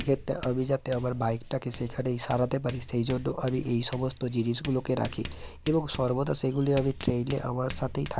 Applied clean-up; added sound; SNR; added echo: none; Writing; 13 dB; none.